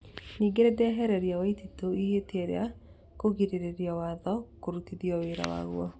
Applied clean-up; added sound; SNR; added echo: none; none; none; none.